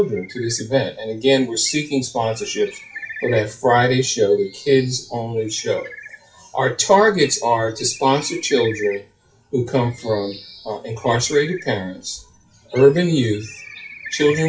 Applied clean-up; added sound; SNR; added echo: classical method WPE with log-MMSE.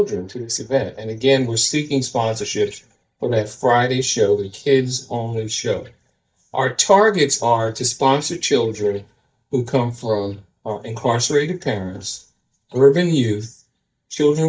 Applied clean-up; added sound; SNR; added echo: neural mask model DeepFilterNet 3.